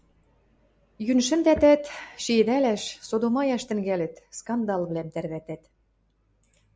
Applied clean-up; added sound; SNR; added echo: none; none; none; none.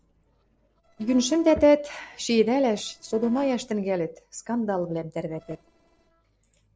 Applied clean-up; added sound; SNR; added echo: neural separator model SepFormer DNS4.